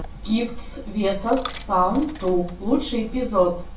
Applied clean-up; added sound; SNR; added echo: none; Coin (dropping); 18 dB; reverberation time 0.2 s.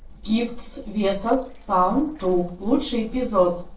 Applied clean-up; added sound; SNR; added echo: neural separator model SepFormer DNS4.